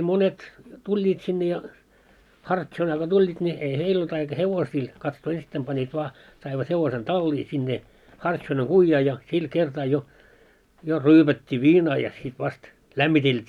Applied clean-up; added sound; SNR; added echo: none; none; none; none.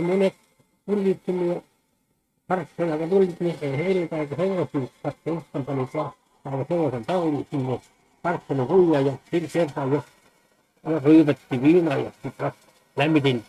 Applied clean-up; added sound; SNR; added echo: neural mask model RNNoise.